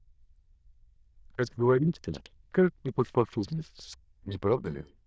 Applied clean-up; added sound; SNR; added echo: neural diffusion model UNIVERSE++.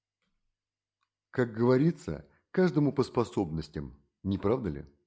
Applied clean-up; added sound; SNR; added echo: none; none; none; none.